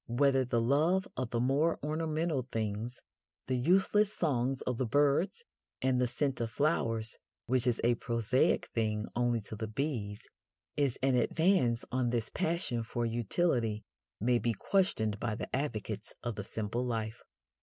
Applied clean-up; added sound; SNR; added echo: none; none; none; none.